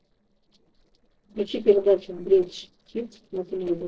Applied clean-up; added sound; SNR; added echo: neural separator model SepFormer DNS4.